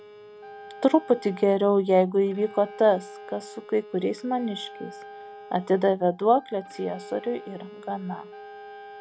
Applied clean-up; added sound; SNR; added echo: none; Wind instrument, woodwind instrument + Bowed string instrument; 18 dB; none.